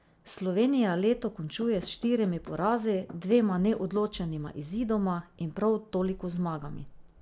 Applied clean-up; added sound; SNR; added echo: none; Knock / Wood; 20 dB; none.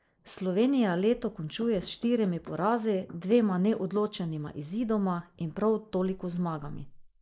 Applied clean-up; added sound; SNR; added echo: neural mask model Resemble Enhance denoiser.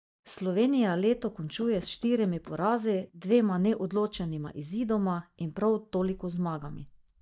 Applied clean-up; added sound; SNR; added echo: neural mask model DeepFilterNet 3.